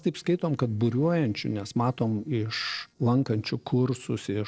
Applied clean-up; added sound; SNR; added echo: neural separator model SepFormer DNS4.